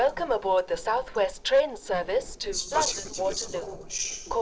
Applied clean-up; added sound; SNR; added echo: neural separator model SepFormer DNS4.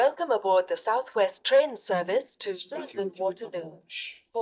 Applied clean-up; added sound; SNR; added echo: neural mask model DeepFilterNet 3.